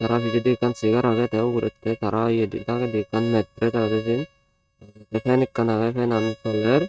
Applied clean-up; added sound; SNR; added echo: neural mask model RNNoise.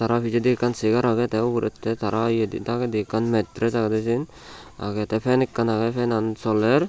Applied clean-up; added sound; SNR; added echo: none; none; none; none.